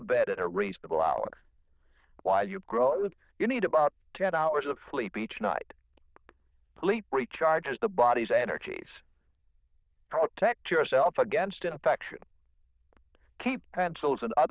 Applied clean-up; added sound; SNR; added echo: neural diffusion model UNIVERSE++.